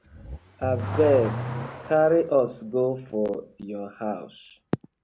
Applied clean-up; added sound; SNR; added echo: none; Accelerating, revving, vroom / Car; 10 dB; none.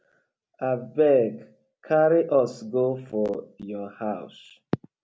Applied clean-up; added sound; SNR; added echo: none; none; none; none.